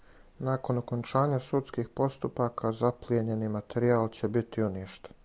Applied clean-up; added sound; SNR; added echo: none; none; none; none.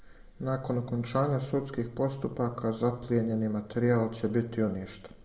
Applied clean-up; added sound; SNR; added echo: none; none; none; reverberation time 0.7 s.